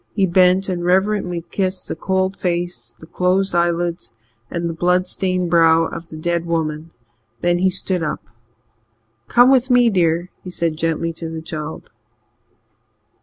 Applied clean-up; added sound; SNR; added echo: none; none; none; none.